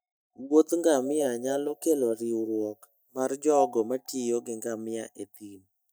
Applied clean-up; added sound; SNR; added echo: neural mask model DeepFilterNet 3.